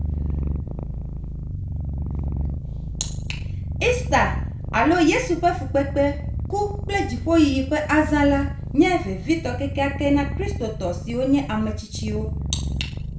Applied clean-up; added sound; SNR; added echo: none; Purr; 4 dB; reverberation time 0.4 s.